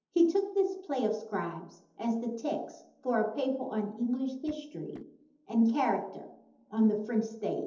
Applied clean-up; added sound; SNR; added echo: neural separator model SepFormer DNS4.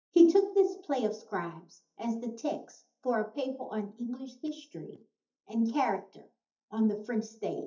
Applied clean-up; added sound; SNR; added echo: neural mask model DeepFilterNet 3.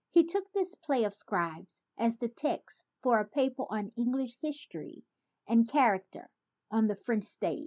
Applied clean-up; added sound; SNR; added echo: none; none; none; none.